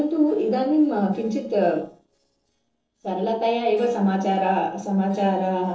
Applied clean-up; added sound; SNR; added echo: neural separator model SepFormer DNS4.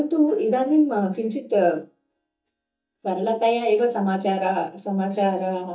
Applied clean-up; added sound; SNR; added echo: neural mask model DeepFilterNet 3.